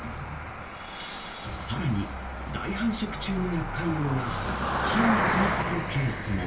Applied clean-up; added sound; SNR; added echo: none; Cricket; 1 dB; reverberation time 0.3 s.